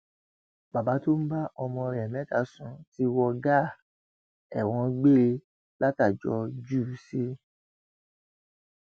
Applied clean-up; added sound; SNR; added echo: none; none; none; none.